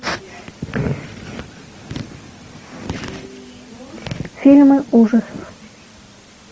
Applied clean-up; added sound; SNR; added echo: none; none; none; none.